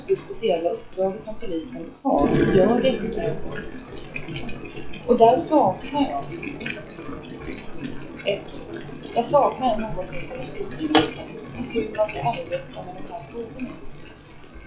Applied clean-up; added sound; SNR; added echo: classical method WPE with log-MMSE.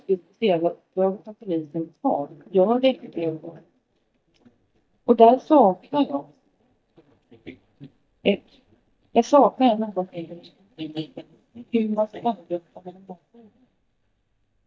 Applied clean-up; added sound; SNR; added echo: neural mask model DeepFilterNet 3.